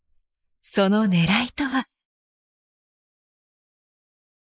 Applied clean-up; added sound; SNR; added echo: neural mask model Resemble Enhance denoiser.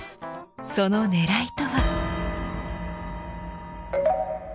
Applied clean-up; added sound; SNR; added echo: none; Wind instrument, woodwind instrument; 18 dB; none.